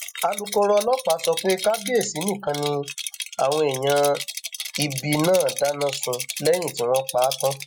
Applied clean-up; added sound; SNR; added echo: classical method Wiener filter.